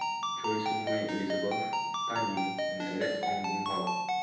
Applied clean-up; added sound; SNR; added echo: none; Ringtone; -4 dB; reverberation time 0.9 s.